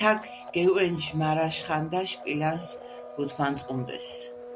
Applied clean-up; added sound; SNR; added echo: none; Domestic sounds, home sounds; 15 dB; none.